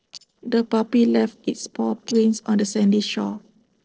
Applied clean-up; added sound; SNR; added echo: neural separator model SepFormer DNS4.